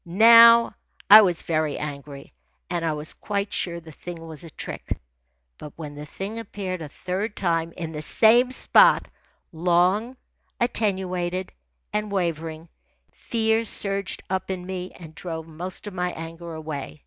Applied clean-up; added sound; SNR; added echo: none; none; none; none.